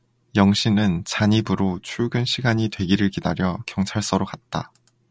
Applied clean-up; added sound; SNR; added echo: none; none; none; none.